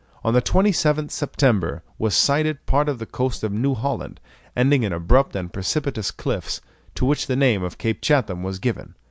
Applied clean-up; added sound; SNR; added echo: none; none; none; none.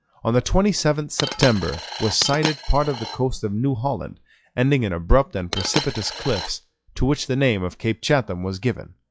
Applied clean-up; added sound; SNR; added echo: classical method log-MMSE.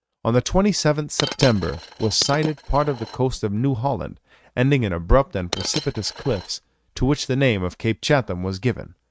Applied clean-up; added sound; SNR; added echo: neural mask model RNNoise.